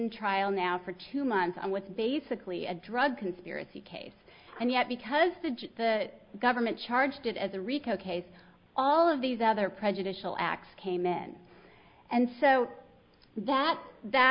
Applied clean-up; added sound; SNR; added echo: none; none; none; none.